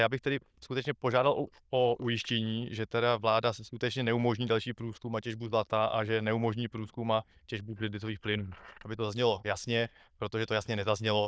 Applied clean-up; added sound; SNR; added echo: neural diffusion model UNIVERSE++.